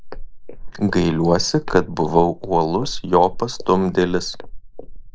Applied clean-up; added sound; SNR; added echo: neural mask model Resemble Enhance denoiser.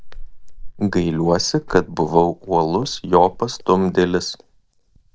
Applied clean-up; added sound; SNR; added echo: neural mask model DeepFilterNet 3.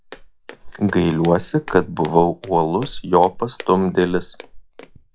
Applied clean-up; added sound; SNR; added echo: classical method log-MMSE.